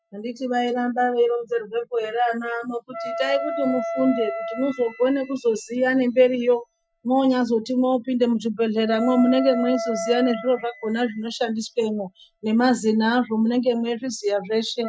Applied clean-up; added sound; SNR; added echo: classical method Wiener filter.